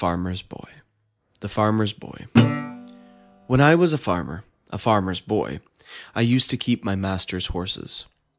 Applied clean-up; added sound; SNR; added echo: none; Guitar; -1 dB; none.